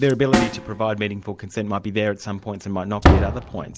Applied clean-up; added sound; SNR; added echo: none; Snare drum + Slam; -1 dB; none.